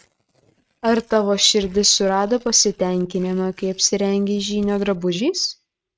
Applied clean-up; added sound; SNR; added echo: neural mask model RNNoise.